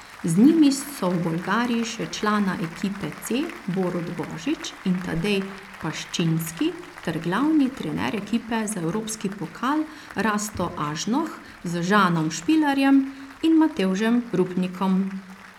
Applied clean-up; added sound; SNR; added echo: none; Applause; 19 dB; none.